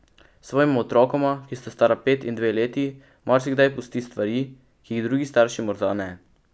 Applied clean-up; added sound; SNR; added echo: none; none; none; none.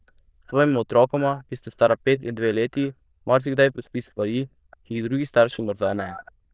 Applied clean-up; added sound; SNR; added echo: neural diffusion model UNIVERSE++.